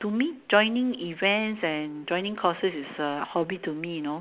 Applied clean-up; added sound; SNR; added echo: none; none; none; none.